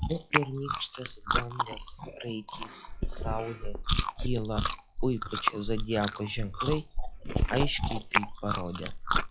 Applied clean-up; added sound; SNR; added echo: classical method log-MMSE.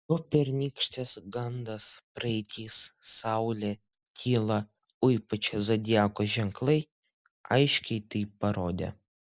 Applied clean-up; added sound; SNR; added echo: none; none; none; none.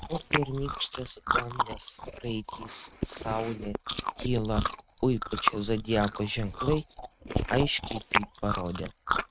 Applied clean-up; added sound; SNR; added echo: neural mask model RNNoise.